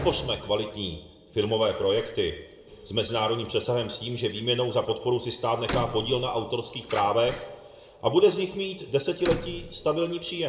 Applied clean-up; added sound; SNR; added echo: none; Door; 14 dB; reverberation time 0.6 s.